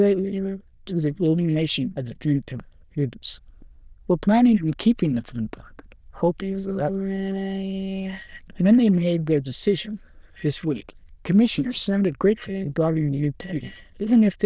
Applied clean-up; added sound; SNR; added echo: neural diffusion model UNIVERSE++.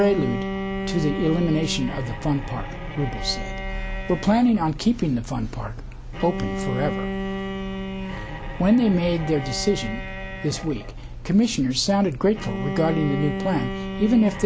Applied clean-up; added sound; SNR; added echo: none; Bowed string instrument; 8 dB; none.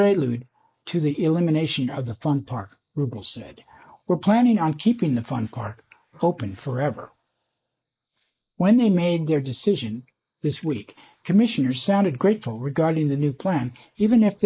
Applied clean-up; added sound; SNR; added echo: neural mask model Resemble Enhance denoiser.